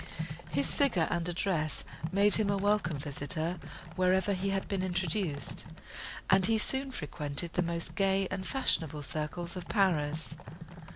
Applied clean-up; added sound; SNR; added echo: none; Typing; 11 dB; none.